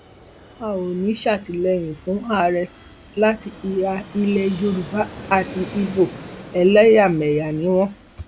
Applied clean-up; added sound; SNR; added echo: none; Fixed-wing aircraft, airplane; 18 dB; none.